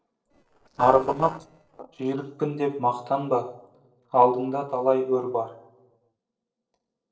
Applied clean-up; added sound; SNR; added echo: neural separator model SepFormer DNS4.